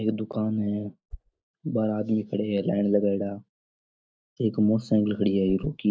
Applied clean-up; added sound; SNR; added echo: neural mask model DeepFilterNet 3.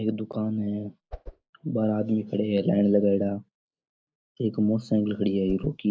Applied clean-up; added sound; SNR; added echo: neural mask model Resemble Enhance denoiser.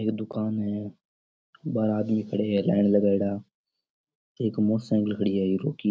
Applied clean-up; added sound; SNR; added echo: none; none; none; none.